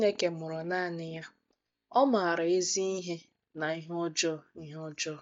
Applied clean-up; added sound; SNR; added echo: neural mask model DeepFilterNet 3.